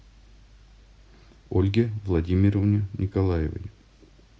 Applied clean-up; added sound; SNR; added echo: none; none; none; none.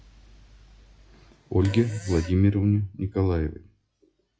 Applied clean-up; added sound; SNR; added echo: classical method log-MMSE.